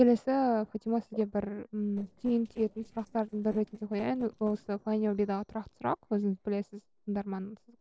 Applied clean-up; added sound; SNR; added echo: neural separator model SepFormer DNS4.